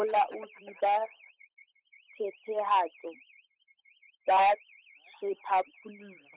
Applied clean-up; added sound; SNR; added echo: neural mask model Resemble Enhance denoiser.